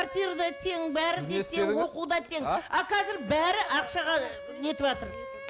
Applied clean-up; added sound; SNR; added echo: none; Wind instrument, woodwind instrument; 14 dB; none.